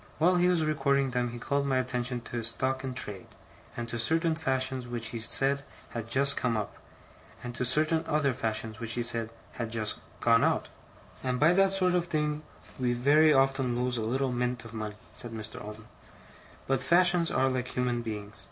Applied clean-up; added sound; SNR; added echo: none; none; none; none.